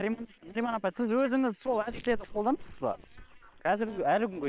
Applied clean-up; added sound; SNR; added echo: neural separator model SepFormer WHAM!.